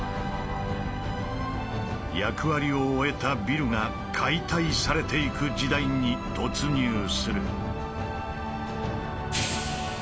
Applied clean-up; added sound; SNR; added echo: none; Train; 13 dB; none.